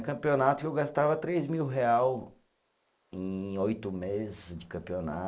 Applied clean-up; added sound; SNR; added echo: neural mask model Resemble Enhance denoiser.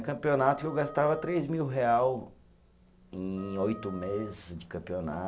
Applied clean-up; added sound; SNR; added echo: none; Wind instrument, woodwind instrument; 18 dB; none.